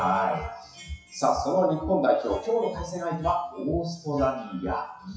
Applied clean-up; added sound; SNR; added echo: classical method WPE with log-MMSE.